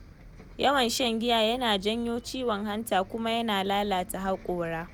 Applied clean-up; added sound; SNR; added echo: none; Bus; 20 dB; none.